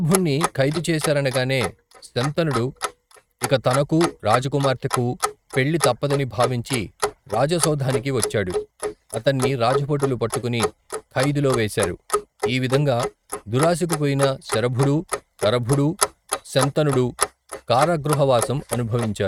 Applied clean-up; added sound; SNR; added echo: neural mask model RNNoise.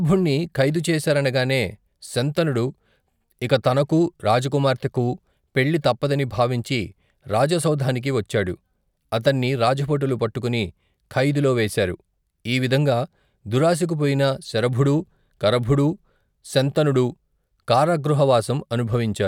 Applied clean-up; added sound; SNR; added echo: none; none; none; none.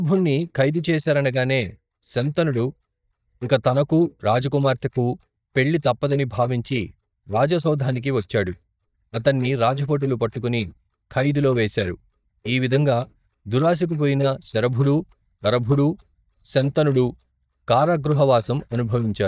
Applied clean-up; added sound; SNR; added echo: neural mask model DeepFilterNet 3.